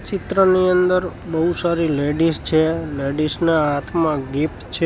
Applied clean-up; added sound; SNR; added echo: none; none; none; none.